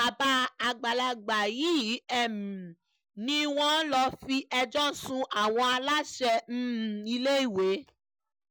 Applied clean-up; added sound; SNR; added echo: none; none; none; none.